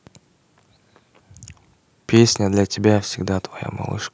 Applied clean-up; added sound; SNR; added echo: none; none; none; none.